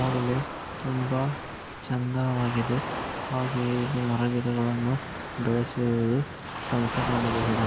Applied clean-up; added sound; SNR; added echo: none; Waves, surf; 6 dB; none.